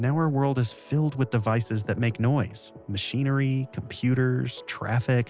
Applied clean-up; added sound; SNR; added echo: none; none; none; none.